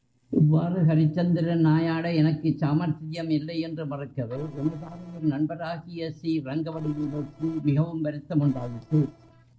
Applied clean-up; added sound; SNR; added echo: neural separator model SepFormer DNS4.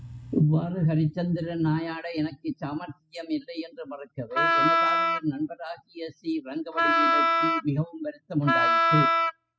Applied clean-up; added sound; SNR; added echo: classical method spectral subtraction.